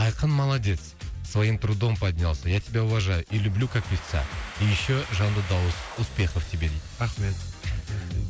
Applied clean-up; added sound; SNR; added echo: none; Domestic sounds, home sounds; 19 dB; none.